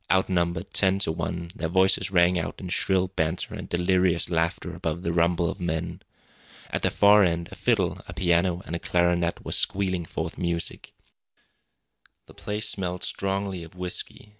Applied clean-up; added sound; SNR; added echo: none; none; none; none.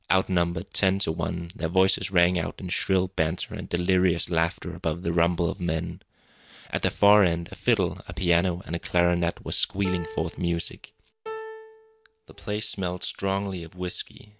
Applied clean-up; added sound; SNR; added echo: none; Piano; 14 dB; none.